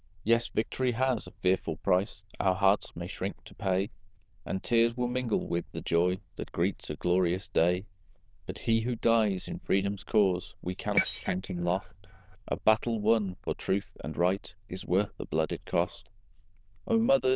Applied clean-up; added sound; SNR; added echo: neural diffusion model UNIVERSE++.